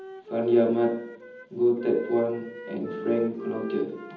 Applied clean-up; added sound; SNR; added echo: none; Wind instrument, woodwind instrument; 13 dB; reverberation time 0.8 s.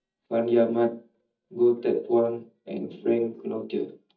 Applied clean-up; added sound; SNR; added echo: neural mask model DeepFilterNet 3.